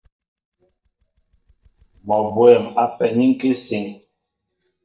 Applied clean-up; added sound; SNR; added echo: neural mask model DeepFilterNet 3.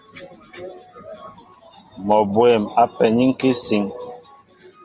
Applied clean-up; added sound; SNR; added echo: none; none; none; none.